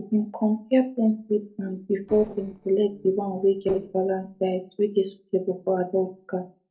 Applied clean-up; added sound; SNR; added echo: neural separator model SepFormer DNS4.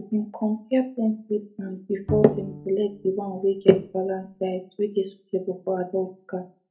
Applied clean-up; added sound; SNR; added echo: none; Bowed string instrument; 11 dB; reverberation time 0.3 s.